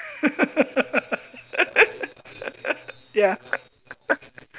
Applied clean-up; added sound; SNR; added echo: none; none; none; none.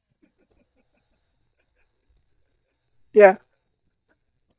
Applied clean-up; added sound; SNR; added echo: neural mask model DeepFilterNet 3.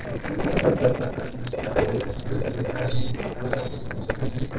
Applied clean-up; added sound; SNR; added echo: neural separator model SepFormer DNS4.